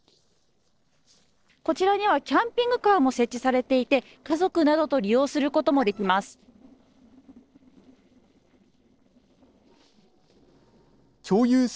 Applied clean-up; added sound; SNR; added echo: neural separator model SepFormer DNS4.